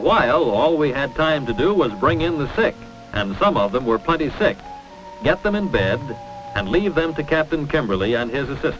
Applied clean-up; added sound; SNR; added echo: none; Bowed string instrument; 17 dB; none.